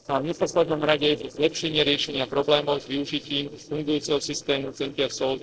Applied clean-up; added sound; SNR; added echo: neural separator model SepFormer DNS4.